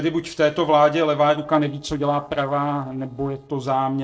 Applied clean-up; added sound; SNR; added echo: neural separator model SepFormer DNS4.